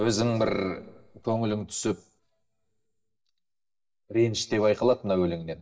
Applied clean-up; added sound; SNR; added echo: neural mask model DeepFilterNet 3.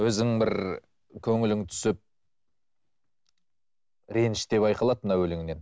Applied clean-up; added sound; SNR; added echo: none; none; none; none.